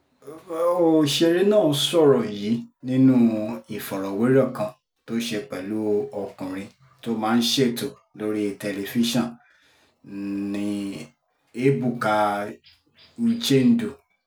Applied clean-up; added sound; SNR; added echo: none; none; none; none.